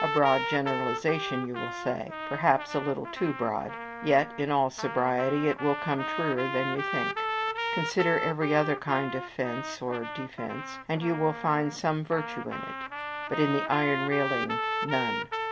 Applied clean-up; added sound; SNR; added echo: none; Trumpet; 5 dB; none.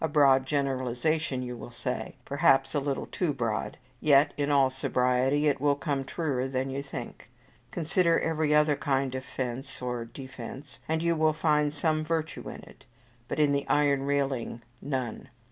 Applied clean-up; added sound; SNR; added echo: none; none; none; none.